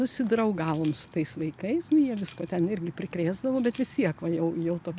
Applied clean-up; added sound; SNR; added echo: none; Chime; 4 dB; none.